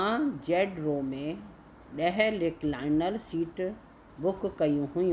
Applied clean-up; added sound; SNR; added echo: none; none; none; none.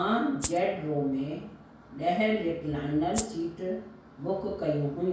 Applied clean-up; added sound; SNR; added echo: none; Rattle (instrument); 8 dB; reverberation time 0.5 s.